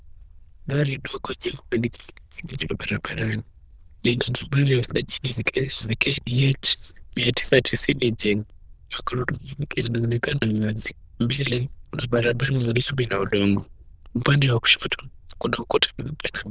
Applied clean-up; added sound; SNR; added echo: neural diffusion model UNIVERSE++.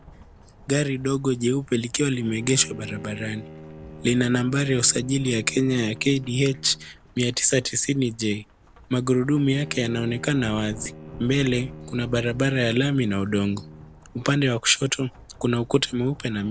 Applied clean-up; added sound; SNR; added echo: none; Bowed string instrument + Rain / Thunderstorm; 17 dB; none.